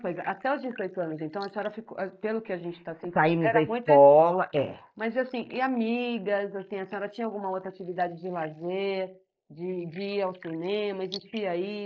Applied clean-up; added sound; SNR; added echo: neural mask model Resemble Enhance denoiser.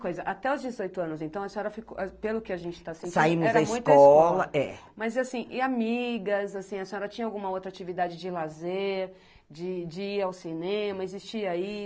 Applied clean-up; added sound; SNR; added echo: none; none; none; none.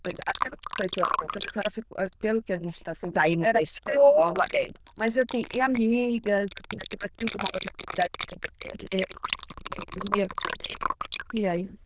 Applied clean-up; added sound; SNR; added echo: neural diffusion model UNIVERSE++.